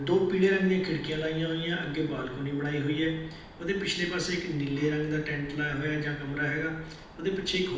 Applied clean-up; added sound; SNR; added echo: none; Mechanisms; 18 dB; reverberation time 0.9 s.